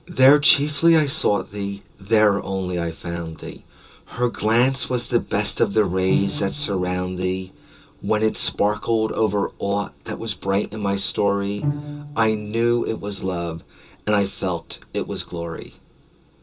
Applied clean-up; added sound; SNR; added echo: none; Bowed string instrument; 10 dB; reverberation time 0.2 s.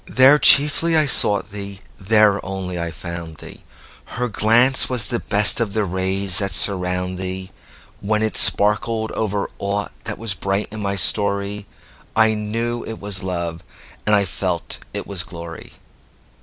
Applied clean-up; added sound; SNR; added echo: none; none; none; none.